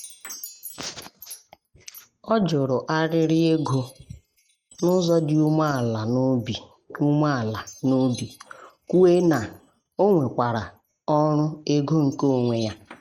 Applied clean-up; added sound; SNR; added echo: neural mask model RNNoise.